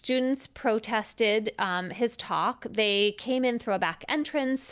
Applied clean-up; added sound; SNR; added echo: none; none; none; none.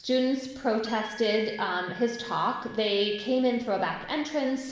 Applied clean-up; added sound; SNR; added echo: none; Wind instrument, woodwind instrument; 18 dB; reverberation time 1.1 s.